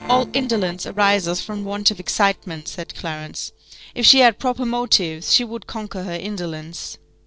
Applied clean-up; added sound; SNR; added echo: neural separator model SepFormer DNS4.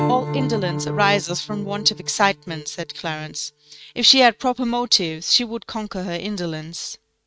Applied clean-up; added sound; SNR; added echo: neural mask model RNNoise.